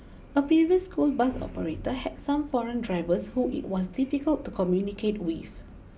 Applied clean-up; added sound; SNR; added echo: none; none; none; none.